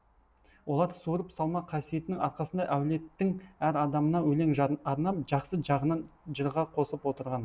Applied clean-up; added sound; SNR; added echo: none; none; none; none.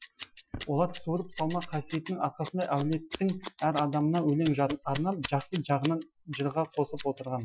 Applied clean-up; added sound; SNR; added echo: classical method Wiener filter.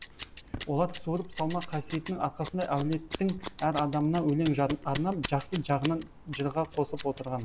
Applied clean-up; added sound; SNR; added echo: none; Scissors; 11 dB; none.